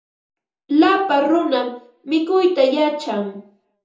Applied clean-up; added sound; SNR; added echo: none; none; none; reverberation time 0.6 s.